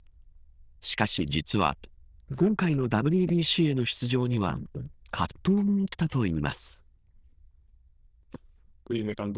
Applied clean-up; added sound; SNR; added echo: neural diffusion model UNIVERSE++.